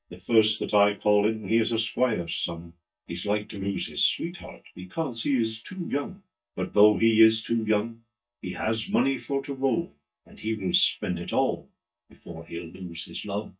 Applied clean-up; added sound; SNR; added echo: neural mask model DeepFilterNet 3.